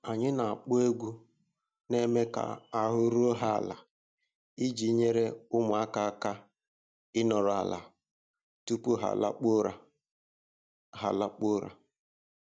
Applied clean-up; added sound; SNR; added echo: none; none; none; none.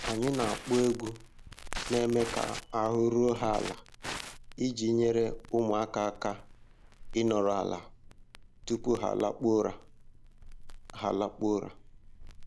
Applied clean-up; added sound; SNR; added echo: none; Crackle; 12 dB; none.